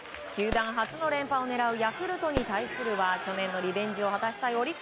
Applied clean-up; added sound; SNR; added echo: none; Fireworks; 12 dB; none.